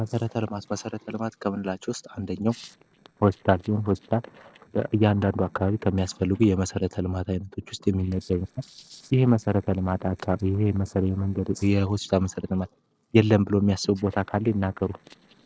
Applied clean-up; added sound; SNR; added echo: neural separator model SepFormer DNS4.